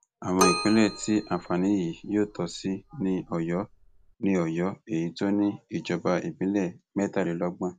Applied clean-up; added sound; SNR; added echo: none; Keyboard (musical); 7 dB; none.